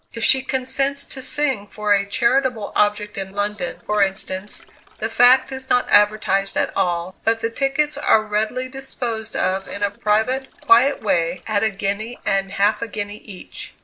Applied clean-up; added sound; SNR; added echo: neural separator model SepFormer DNS4.